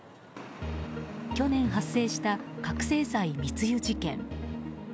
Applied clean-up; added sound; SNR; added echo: none; none; none; none.